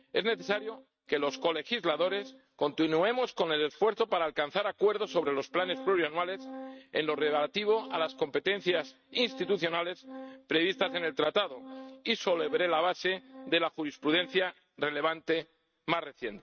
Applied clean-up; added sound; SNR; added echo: neural mask model RNNoise.